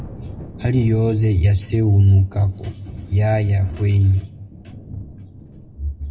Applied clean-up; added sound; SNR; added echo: none; Thunder; 19 dB; reverberation time 0.5 s.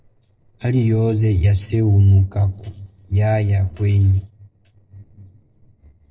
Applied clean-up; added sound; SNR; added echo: neural separator model SepFormer DNS4.